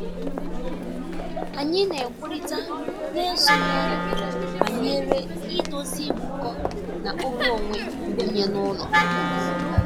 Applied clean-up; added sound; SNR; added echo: none; Wind instrument, woodwind instrument + Crowd; -3 dB; none.